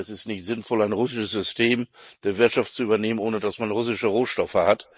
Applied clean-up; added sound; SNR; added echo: neural mask model Resemble Enhance denoiser.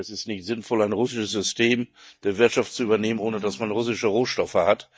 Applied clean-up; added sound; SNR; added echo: neural mask model DeepFilterNet 3.